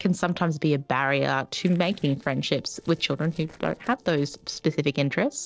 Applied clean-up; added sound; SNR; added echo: neural separator model SepFormer DNS4.